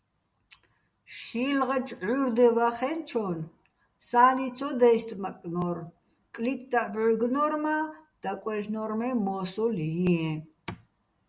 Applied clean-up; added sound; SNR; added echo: none; none; none; none.